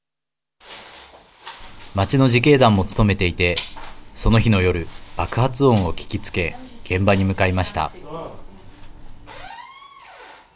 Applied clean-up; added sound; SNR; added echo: none; none; none; none.